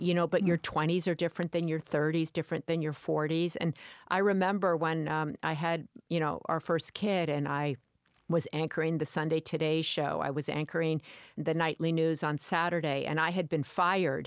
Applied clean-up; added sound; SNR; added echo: none; none; none; none.